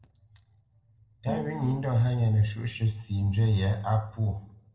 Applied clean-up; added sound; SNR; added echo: neural separator model SepFormer DNS4.